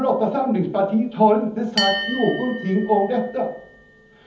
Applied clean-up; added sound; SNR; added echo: none; Bell; 11 dB; reverberation time 0.7 s.